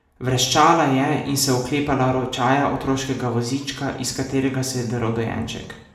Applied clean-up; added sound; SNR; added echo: none; none; none; reverberation time 0.7 s.